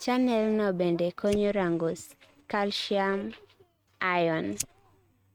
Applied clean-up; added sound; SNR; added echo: neural mask model RNNoise.